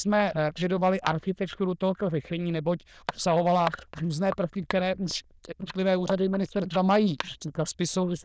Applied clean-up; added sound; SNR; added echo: neural diffusion model UNIVERSE++.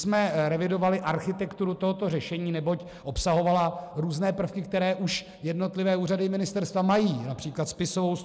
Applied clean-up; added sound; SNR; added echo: none; none; none; none.